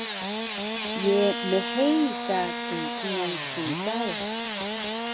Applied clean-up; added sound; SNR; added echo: none; Engine starting / Sawing; 2 dB; none.